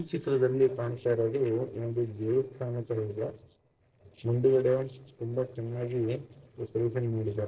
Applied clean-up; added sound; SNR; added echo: neural separator model SepFormer DNS4.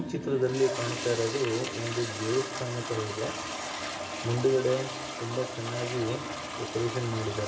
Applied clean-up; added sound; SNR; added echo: none; Toilet flush; 5 dB; reverberation time 2.9 s.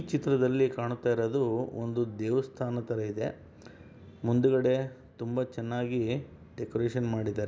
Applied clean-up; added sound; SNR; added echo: none; none; none; none.